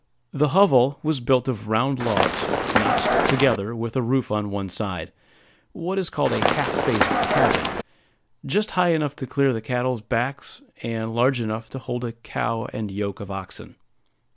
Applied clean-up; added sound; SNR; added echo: none; Run; -2 dB; none.